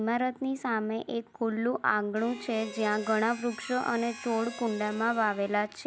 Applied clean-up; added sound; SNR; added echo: none; Harmonica; 15 dB; none.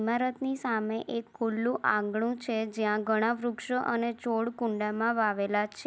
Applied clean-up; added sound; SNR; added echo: none; none; none; none.